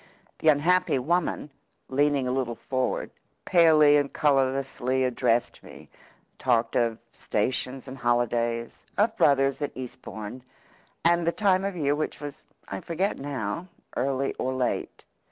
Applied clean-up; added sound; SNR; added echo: none; none; none; none.